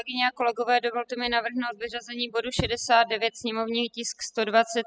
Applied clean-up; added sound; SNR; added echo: classical method spectral subtraction.